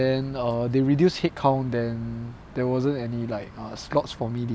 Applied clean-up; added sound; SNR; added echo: none; none; none; none.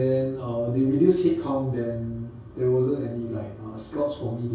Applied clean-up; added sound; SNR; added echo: none; none; none; reverberation time 0.6 s.